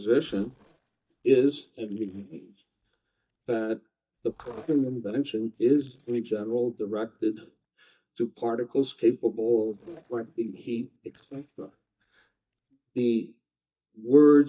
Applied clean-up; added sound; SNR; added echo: neural mask model DeepFilterNet 3.